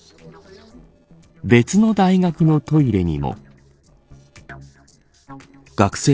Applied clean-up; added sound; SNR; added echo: neural separator model SepFormer DNS4.